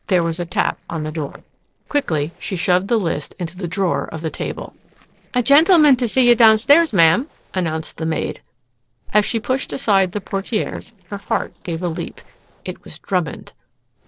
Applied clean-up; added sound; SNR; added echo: neural separator model SepFormer DNS4.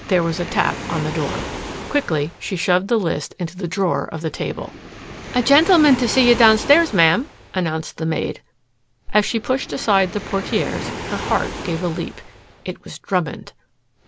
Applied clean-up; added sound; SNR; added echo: none; Waves, surf; 12 dB; none.